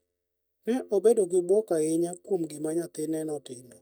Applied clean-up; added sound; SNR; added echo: neural mask model DeepFilterNet 3.